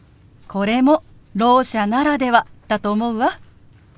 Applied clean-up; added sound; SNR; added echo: none; none; none; none.